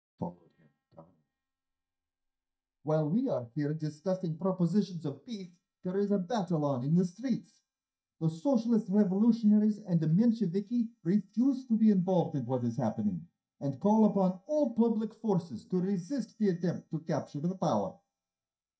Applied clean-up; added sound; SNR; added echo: neural mask model DeepFilterNet 3.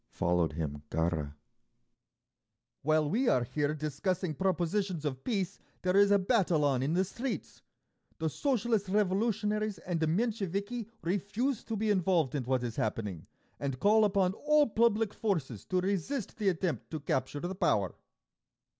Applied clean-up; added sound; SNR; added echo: none; none; none; none.